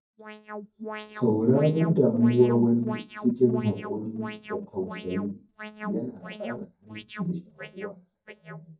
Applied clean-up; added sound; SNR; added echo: neural mask model DeepFilterNet 3.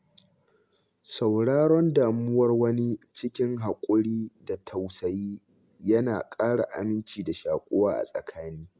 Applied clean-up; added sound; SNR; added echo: none; none; none; none.